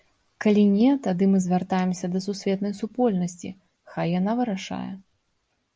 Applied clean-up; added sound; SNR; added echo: none; none; none; none.